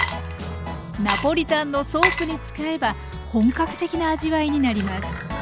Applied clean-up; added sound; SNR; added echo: none; Water / Liquid; 8 dB; none.